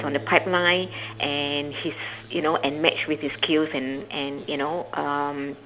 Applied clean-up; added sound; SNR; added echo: none; Harp; 18 dB; none.